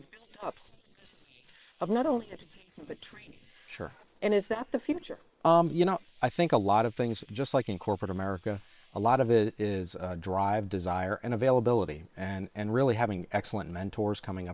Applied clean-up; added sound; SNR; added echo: neural separator model SepFormer WHAM!.